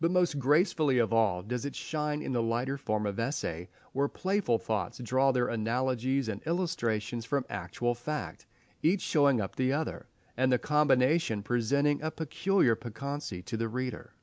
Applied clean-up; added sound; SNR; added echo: none; none; none; none.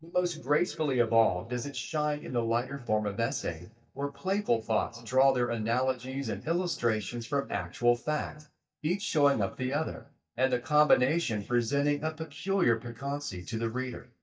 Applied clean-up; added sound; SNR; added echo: neural mask model DeepFilterNet 3.